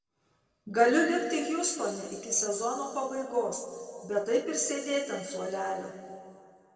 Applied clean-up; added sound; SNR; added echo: none; none; none; reverberation time 2.2 s.